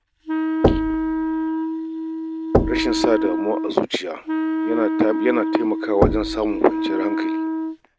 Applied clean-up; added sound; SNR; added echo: none; Knock + Wind instrument, woodwind instrument; -2 dB; none.